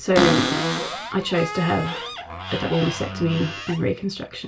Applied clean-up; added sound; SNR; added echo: none; Cupboard open or close; 3 dB; reverberation time 0.2 s.